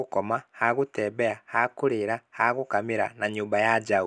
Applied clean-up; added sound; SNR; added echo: none; none; none; none.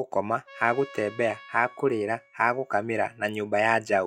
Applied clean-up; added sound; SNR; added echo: classical method log-MMSE.